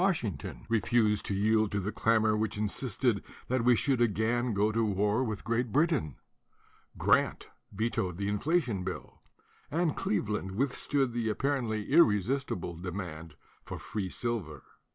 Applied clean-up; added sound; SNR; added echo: none; none; none; none.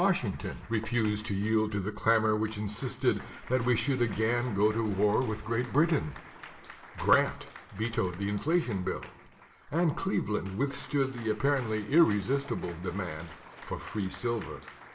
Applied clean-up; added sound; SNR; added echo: none; Applause / Cheering; 20 dB; reverberation time 0.7 s.